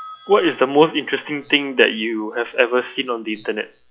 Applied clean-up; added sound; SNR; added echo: classical method log-MMSE.